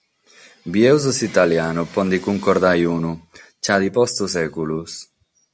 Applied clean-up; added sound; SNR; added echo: none; none; none; none.